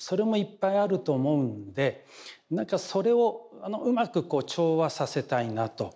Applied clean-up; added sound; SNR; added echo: none; none; none; none.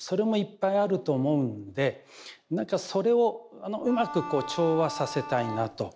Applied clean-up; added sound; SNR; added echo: none; Bowed string instrument; 10 dB; none.